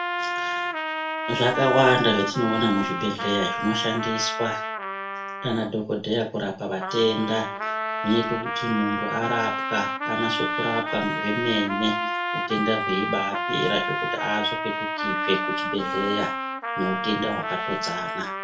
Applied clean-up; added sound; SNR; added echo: none; Trumpet; 2 dB; reverberation time 0.3 s.